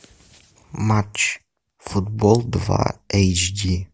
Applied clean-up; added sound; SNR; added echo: none; none; none; none.